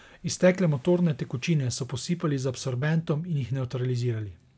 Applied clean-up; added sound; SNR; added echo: none; none; none; none.